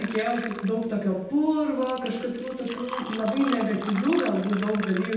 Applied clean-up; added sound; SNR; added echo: none; Fill (with liquid); 12 dB; reverberation time 0.8 s.